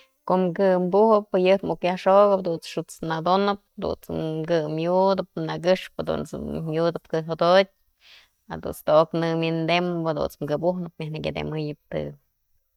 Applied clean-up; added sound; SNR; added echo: neural mask model DeepFilterNet 3.